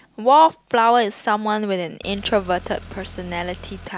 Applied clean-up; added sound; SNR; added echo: none; Car; 18 dB; none.